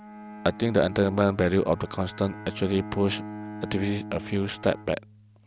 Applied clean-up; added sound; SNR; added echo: none; Bowed string instrument; 13 dB; none.